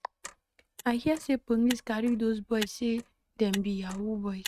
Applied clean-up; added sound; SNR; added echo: neural mask model RNNoise.